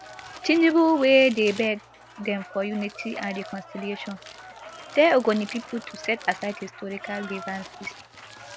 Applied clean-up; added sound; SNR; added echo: none; Applause / Cheering + Crumpling, crinkling; 17 dB; none.